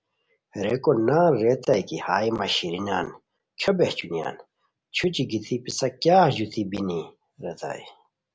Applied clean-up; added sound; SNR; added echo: none; none; none; none.